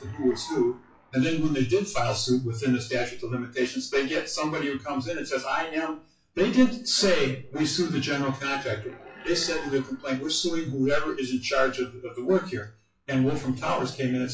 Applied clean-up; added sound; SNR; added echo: classical method WPE with log-MMSE.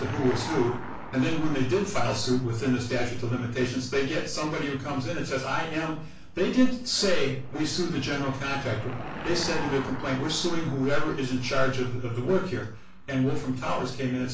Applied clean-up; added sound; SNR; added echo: none; Car passing by / Engine; 16 dB; reverberation time 0.3 s.